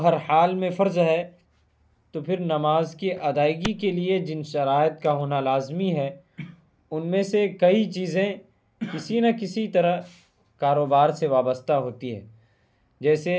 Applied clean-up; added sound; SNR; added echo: none; Clapping; 9 dB; none.